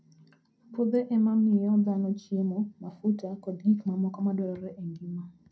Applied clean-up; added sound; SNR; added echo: none; none; none; reverberation time 0.2 s.